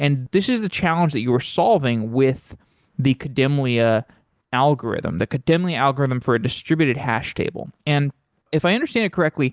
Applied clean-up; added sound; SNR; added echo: none; none; none; none.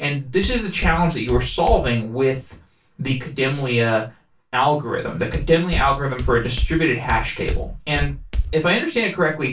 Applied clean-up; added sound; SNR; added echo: none; Walk, footsteps; 4 dB; reverberation time 0.2 s.